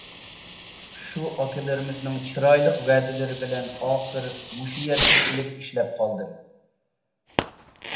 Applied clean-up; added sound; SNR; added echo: none; Fireworks; 2 dB; reverberation time 0.8 s.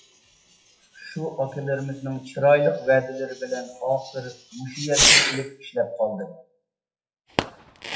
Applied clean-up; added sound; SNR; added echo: classical method WPE with log-MMSE.